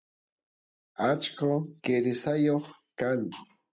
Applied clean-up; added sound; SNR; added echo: none; none; none; none.